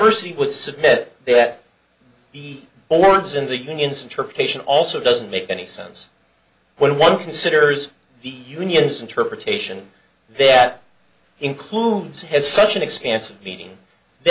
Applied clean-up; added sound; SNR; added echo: none; none; none; none.